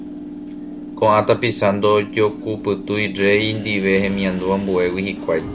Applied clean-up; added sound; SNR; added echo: none; Subway, metro, underground / Train; 11 dB; none.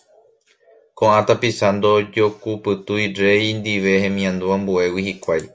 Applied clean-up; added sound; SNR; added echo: none; none; none; none.